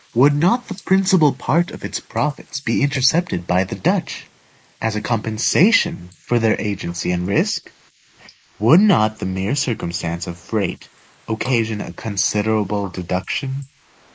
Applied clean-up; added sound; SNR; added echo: neural mask model Resemble Enhance denoiser.